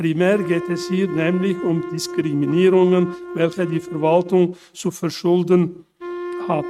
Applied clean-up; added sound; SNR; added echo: neural mask model RNNoise.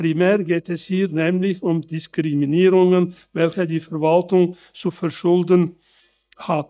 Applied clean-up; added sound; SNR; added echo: neural mask model DeepFilterNet 3.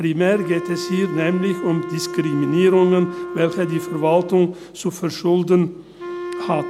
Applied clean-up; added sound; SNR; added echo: none; Wind instrument, woodwind instrument; 10 dB; none.